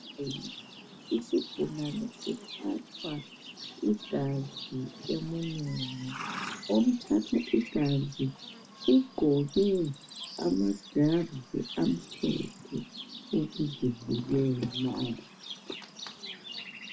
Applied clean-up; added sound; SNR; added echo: none; Livestock, farm animals, working animals; 13 dB; reverberation time 0.2 s.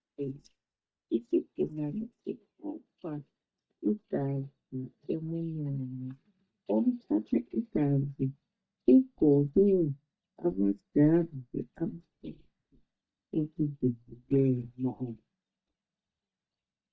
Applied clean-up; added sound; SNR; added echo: neural mask model DeepFilterNet 3.